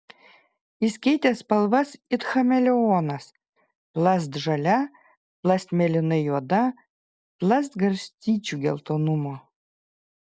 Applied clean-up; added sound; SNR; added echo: none; none; none; none.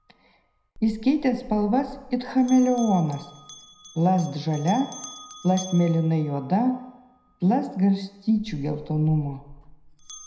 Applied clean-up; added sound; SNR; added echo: none; Bell; 20 dB; reverberation time 0.7 s.